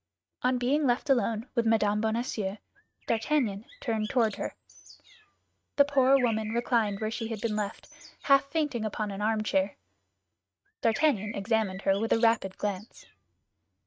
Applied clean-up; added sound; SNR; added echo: neural mask model RNNoise.